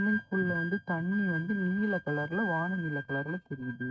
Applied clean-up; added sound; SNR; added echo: neural mask model RNNoise.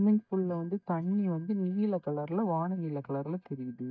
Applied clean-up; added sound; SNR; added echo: neural mask model DeepFilterNet 3.